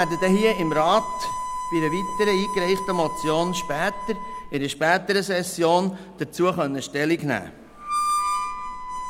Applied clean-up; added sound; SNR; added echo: none; Harmonica; 7 dB; none.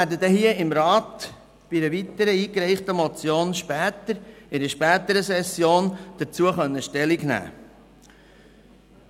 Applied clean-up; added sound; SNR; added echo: none; none; none; none.